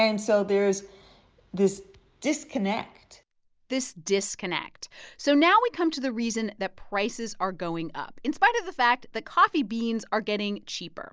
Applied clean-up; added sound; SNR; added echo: none; none; none; none.